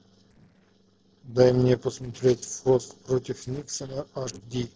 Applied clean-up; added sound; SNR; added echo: neural separator model SepFormer DNS4.